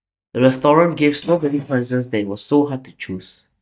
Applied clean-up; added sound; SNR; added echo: neural mask model DeepFilterNet 3.